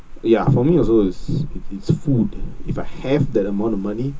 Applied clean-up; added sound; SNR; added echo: none; Rain; 7 dB; reverberation time 0.2 s.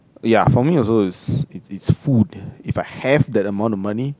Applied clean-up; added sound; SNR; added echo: none; none; none; none.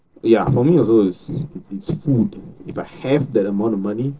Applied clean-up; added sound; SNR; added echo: neural separator model SepFormer DNS4.